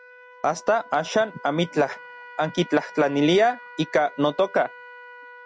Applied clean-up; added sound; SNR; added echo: none; Trumpet; 19 dB; none.